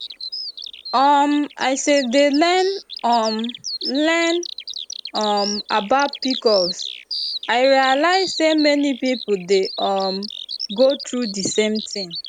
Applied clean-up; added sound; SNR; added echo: none; Bird vocalization, bird call, bird song; 10 dB; none.